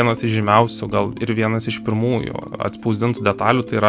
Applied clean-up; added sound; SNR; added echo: none; none; none; none.